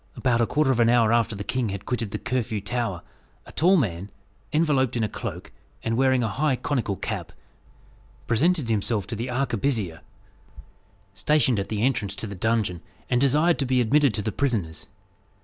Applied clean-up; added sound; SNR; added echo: none; none; none; none.